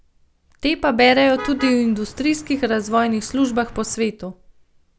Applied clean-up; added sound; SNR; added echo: none; Motor vehicle (road); 17 dB; none.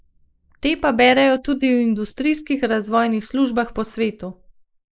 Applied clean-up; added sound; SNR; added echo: neural mask model Resemble Enhance denoiser.